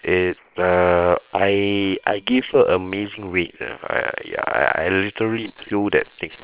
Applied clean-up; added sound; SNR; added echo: neural separator model SepFormer WHAM!.